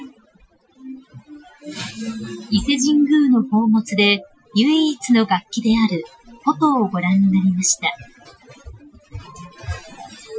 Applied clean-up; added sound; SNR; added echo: classical method Wiener filter.